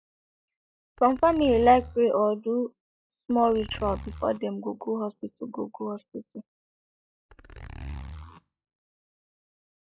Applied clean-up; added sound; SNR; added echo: classical method log-MMSE.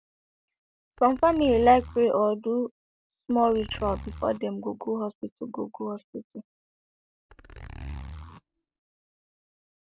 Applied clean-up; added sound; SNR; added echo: none; Zipper (clothing); 13 dB; none.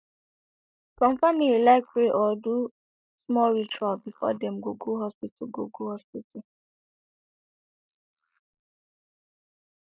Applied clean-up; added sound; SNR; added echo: neural mask model Resemble Enhance denoiser.